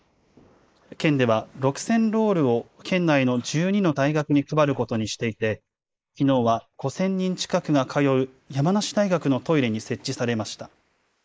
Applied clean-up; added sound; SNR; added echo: neural mask model Resemble Enhance denoiser.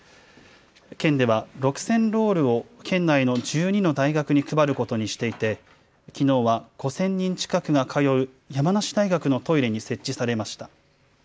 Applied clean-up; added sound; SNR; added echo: none; none; none; none.